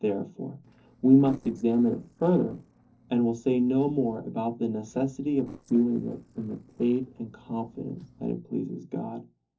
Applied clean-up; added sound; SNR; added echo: neural separator model SepFormer DNS4.